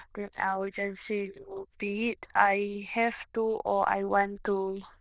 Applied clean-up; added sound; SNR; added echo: neural diffusion model UNIVERSE++.